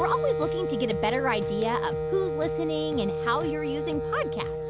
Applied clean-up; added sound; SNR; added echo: none; Wind instrument, woodwind instrument; 0 dB; none.